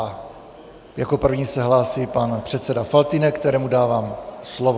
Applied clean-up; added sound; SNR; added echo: none; none; none; none.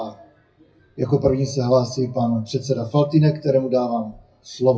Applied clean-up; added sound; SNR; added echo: classical method WPE with log-MMSE.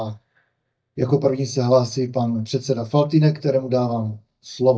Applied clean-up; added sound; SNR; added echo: neural mask model DeepFilterNet 3.